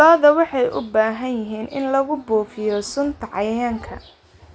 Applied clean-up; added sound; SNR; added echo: none; none; none; none.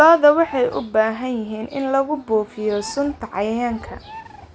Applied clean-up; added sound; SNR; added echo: none; Bird; 19 dB; none.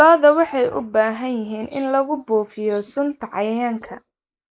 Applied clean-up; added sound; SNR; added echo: neural mask model Resemble Enhance denoiser.